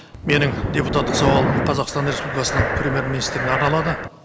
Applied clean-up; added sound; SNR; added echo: none; Breathing; 1 dB; none.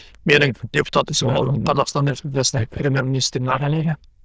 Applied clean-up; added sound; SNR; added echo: neural diffusion model UNIVERSE++.